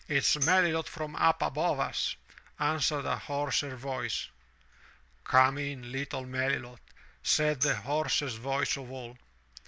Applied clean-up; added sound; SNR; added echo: none; Tambourine; 9 dB; none.